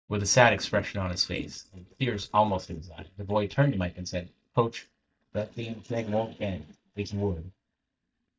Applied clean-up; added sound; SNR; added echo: neural mask model DeepFilterNet 3.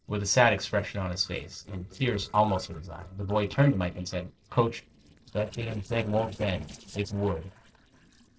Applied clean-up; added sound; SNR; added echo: neural separator model SepFormer DNS4.